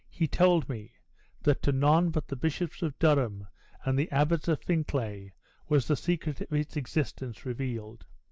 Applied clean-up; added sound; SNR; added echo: none; none; none; none.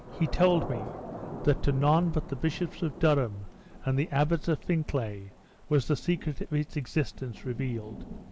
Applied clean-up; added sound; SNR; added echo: none; Thunder / Rain; 14 dB; none.